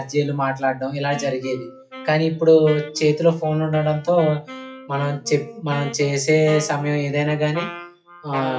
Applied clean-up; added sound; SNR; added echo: classical method WPE with log-MMSE.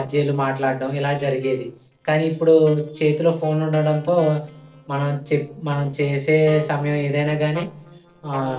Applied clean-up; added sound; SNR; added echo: neural separator model SepFormer DNS4.